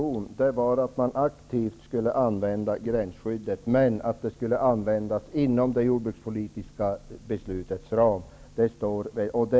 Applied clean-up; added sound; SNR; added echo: none; none; none; none.